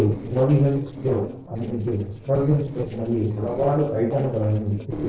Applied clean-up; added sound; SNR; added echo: neural separator model SepFormer DNS4.